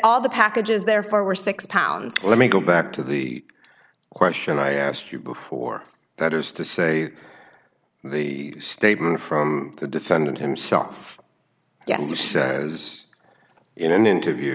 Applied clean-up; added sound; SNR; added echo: none; none; none; none.